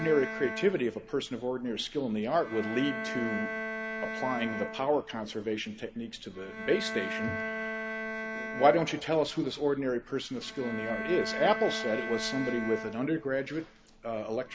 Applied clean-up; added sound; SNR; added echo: none; Bowed string instrument; 7 dB; none.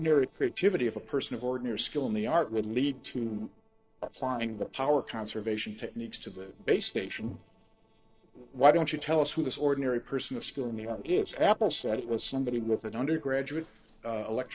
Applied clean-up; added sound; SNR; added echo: neural separator model SepFormer DNS4.